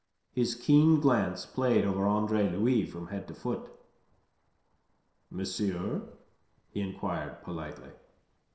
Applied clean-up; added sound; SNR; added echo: neural separator model SepFormer DNS4.